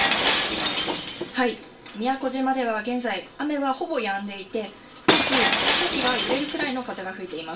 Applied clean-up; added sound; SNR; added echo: none; Shatter; -1 dB; reverberation time 0.3 s.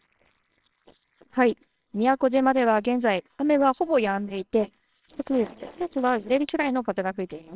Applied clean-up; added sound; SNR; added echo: neural separator model SepFormer WHAMR!.